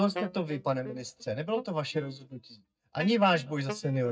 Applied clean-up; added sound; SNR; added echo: neural mask model DeepFilterNet 3.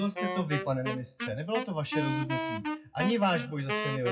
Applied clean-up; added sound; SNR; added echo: classical method WPE with log-MMSE.